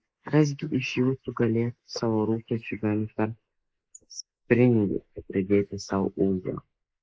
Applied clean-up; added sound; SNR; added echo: neural mask model Resemble Enhance denoiser.